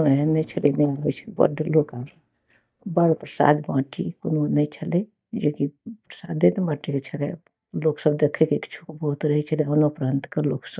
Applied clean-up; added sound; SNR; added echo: neural mask model DeepFilterNet 3.